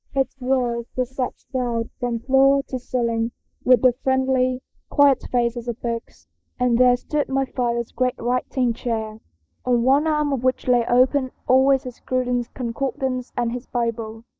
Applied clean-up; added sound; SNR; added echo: neural mask model Resemble Enhance denoiser.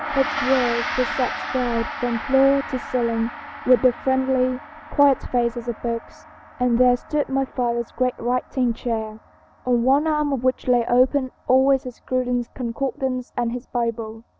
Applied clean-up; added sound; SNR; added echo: none; Gong; 12 dB; none.